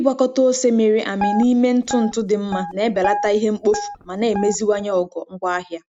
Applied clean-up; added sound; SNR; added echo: none; Guitar; 9 dB; none.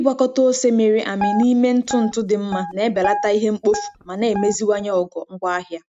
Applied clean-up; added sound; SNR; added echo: neural mask model RNNoise.